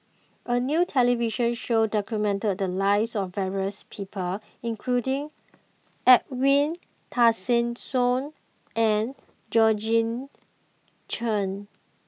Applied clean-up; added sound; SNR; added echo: none; none; none; none.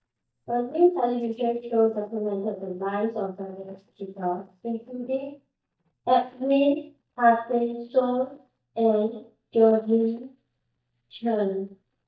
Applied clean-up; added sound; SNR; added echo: neural mask model DeepFilterNet 3.